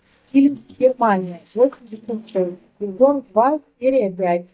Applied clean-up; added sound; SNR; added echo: neural mask model DeepFilterNet 3.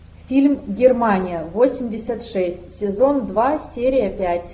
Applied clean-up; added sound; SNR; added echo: none; none; none; none.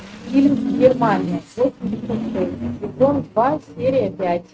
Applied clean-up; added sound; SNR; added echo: neural mask model RNNoise.